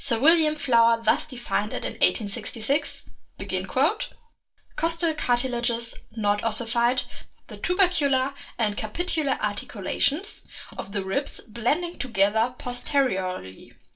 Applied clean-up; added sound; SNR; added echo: none; Keys jangling; 14 dB; reverberation time 0.2 s.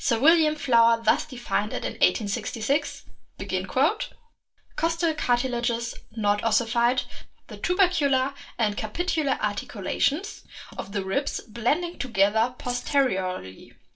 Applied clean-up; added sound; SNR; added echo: neural separator model SepFormer DNS4.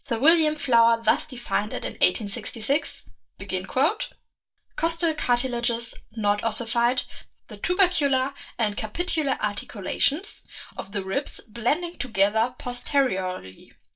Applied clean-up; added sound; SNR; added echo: neural mask model DeepFilterNet 3.